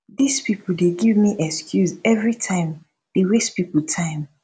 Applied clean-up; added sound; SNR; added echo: none; none; none; none.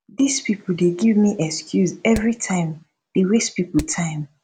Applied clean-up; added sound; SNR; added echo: none; Hammer; 11 dB; none.